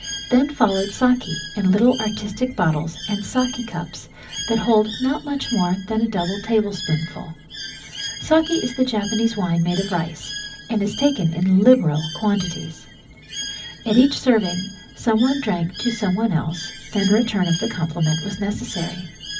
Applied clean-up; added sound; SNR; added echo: none; Bird; 13 dB; reverberation time 0.4 s.